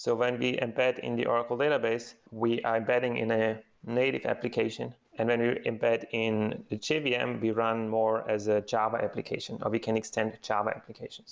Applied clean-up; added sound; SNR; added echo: none; none; none; none.